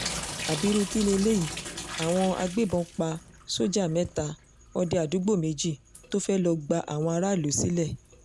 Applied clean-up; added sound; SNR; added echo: none; Drip / Sink (filling or washing); 12 dB; none.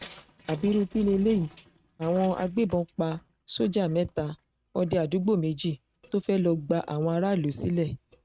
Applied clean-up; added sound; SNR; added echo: neural mask model RNNoise.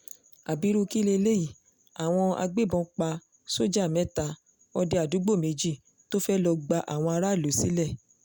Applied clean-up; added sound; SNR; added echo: none; none; none; none.